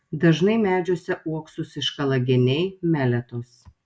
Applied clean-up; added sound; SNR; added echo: none; none; none; none.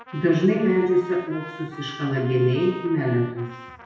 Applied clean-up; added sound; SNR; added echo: none; Trumpet; 17 dB; reverberation time 0.8 s.